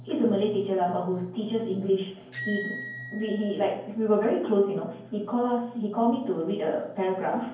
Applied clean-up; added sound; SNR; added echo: none; Bicycle bell; 14 dB; reverberation time 0.9 s.